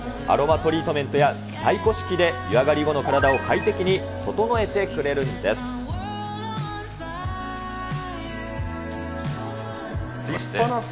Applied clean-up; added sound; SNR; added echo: none; none; none; none.